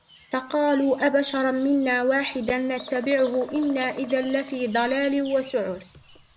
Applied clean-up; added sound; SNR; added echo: none; Bird vocalization, bird call, bird song; 20 dB; none.